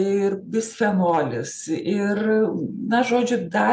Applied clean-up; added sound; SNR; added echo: none; none; none; none.